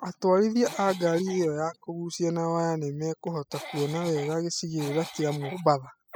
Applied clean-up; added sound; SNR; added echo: classical method spectral subtraction.